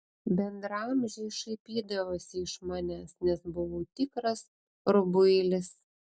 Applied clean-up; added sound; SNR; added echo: none; none; none; none.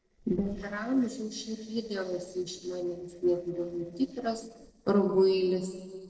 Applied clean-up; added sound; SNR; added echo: neural separator model SepFormer DNS4.